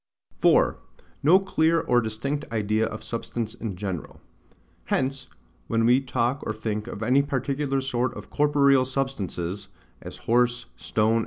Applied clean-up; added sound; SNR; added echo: none; none; none; none.